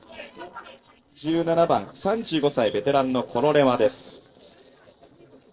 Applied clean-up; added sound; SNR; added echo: neural separator model SepFormer DNS4.